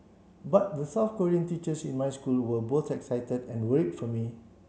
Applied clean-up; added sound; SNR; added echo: none; none; none; none.